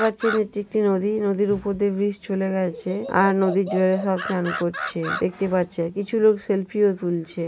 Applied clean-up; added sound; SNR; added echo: none; Animal; 13 dB; none.